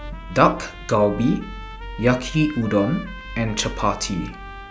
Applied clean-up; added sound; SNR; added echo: none; Trumpet; 17 dB; none.